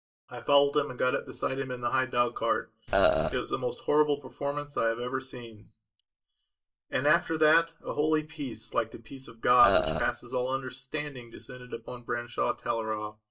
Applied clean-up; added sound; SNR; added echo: neural mask model DeepFilterNet 3.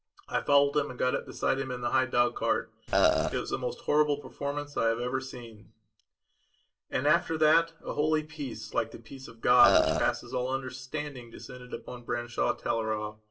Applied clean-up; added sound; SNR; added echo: none; Burping, eructation; -4 dB; reverberation time 0.2 s.